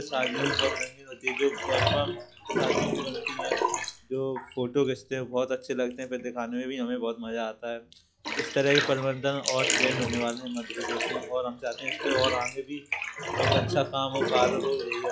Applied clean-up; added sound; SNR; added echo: classical method log-MMSE.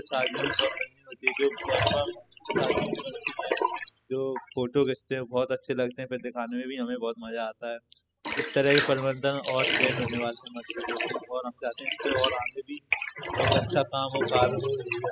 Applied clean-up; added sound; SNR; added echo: classical method spectral subtraction.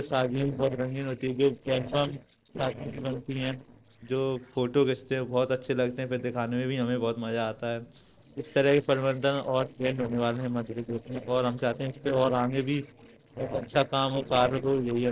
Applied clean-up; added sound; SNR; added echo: neural separator model SepFormer DNS4.